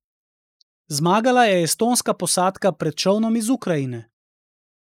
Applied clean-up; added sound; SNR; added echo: neural mask model Resemble Enhance denoiser.